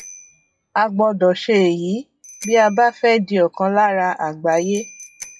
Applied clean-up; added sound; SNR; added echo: classical method log-MMSE.